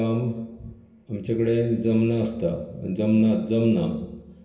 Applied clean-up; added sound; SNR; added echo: none; none; none; reverberation time 0.7 s.